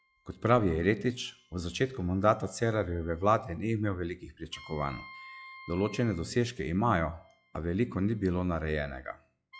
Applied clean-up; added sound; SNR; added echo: classical method log-MMSE.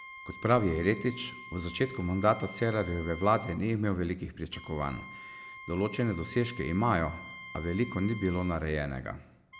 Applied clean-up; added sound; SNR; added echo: none; Wind instrument, woodwind instrument; 16 dB; none.